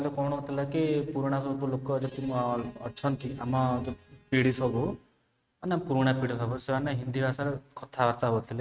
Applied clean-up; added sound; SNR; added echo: neural mask model RNNoise.